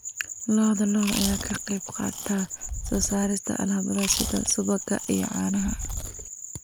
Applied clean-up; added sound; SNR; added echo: none; Chewing, mastication; 8 dB; none.